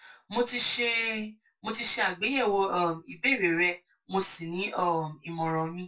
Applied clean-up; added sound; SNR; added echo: none; none; none; reverberation time 0.2 s.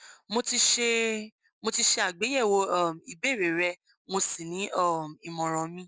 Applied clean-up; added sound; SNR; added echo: none; none; none; none.